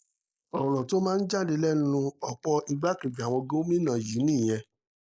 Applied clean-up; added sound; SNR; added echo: neural mask model Resemble Enhance denoiser.